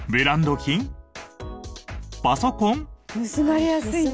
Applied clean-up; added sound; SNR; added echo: none; none; none; none.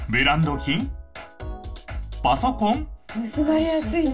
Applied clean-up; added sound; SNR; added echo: none; none; none; reverberation time 0.2 s.